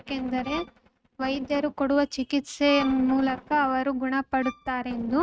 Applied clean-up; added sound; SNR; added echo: neural mask model RNNoise.